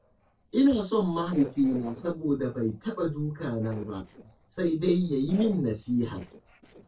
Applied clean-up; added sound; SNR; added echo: neural separator model SepFormer DNS4.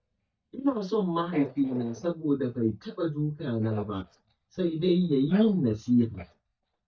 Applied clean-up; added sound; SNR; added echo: neural mask model DeepFilterNet 3.